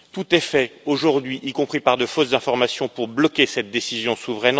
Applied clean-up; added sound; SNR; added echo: none; none; none; none.